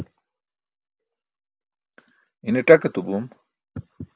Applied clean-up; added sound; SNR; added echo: none; none; none; none.